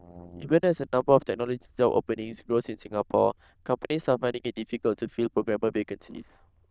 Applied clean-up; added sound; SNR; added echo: neural diffusion model UNIVERSE++.